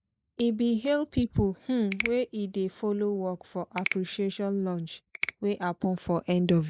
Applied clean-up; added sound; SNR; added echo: neural mask model Resemble Enhance denoiser.